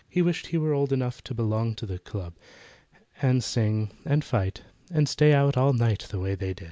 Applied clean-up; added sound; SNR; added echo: none; none; none; none.